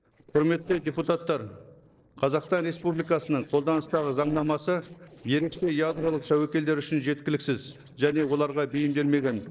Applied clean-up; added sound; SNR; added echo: neural separator model SepFormer DNS4.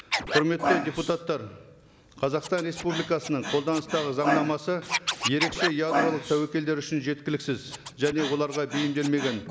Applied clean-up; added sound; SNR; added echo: none; Scratching (performance technique); 4 dB; none.